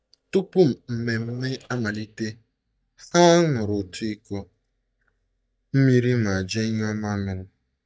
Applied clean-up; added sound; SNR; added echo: neural mask model DeepFilterNet 3.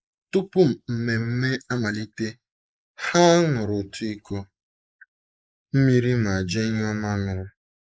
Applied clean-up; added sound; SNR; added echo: neural mask model Resemble Enhance denoiser.